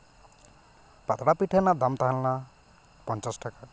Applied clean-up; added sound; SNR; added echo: none; none; none; none.